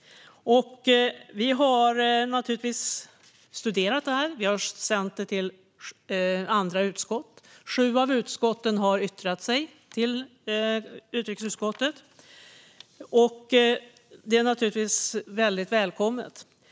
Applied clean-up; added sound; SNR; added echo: none; none; none; none.